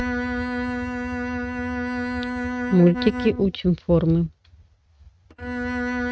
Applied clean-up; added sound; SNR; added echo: neural mask model RNNoise.